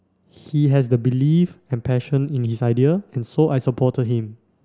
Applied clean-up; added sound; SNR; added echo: none; none; none; none.